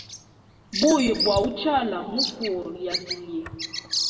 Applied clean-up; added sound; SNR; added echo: none; Bird vocalization, bird call, bird song; 5 dB; reverberation time 1.6 s.